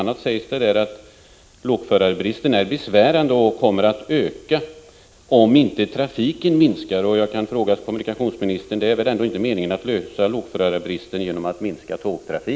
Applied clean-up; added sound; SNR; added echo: none; none; none; none.